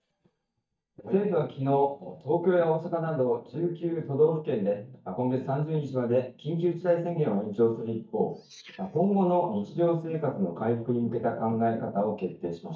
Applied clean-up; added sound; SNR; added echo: neural mask model DeepFilterNet 3.